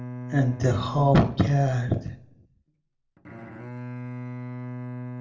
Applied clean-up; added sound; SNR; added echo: none; Bowed string instrument; 11 dB; reverberation time 0.4 s.